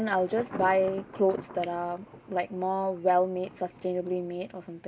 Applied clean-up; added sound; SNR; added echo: none; Thunder; 16 dB; none.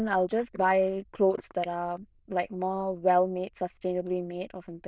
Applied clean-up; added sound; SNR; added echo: neural diffusion model UNIVERSE++.